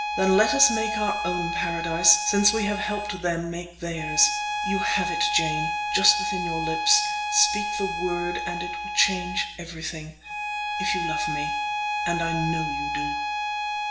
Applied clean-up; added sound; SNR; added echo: none; Bowed string instrument; 2 dB; reverberation time 0.9 s.